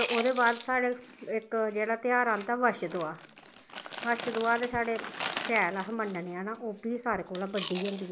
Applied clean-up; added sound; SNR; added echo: none; Chewing, mastication; 8 dB; none.